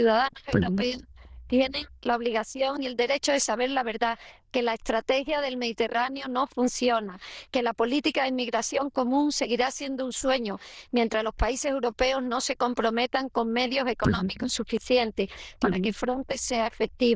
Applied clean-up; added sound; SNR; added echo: neural diffusion model UNIVERSE++.